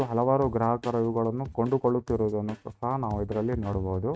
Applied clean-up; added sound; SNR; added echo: neural mask model RNNoise.